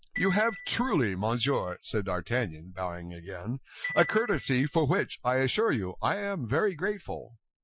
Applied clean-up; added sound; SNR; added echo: classical method Wiener filter.